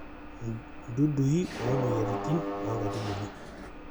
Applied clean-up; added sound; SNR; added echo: none; Mechanisms; 4 dB; none.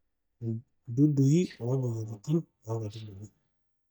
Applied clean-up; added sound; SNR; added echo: neural mask model DeepFilterNet 3.